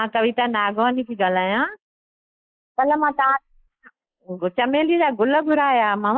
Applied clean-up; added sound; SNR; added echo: neural mask model Resemble Enhance denoiser.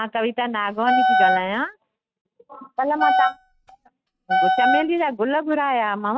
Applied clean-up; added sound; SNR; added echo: neural mask model RNNoise.